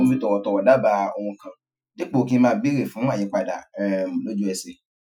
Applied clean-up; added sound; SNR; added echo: classical method Wiener filter.